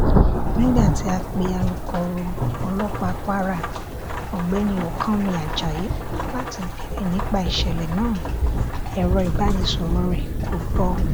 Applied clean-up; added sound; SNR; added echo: none; Rain / Thunderstorm; -3 dB; none.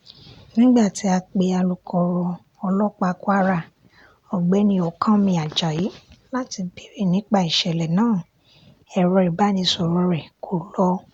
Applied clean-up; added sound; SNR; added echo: none; none; none; none.